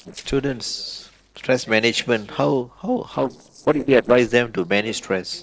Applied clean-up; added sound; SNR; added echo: neural separator model SepFormer DNS4.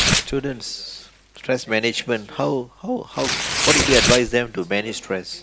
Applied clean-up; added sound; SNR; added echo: none; Tearing; 1 dB; none.